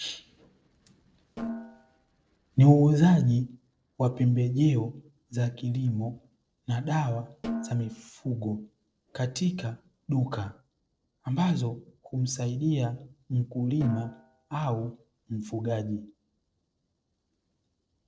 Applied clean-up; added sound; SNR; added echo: neural separator model SepFormer DNS4.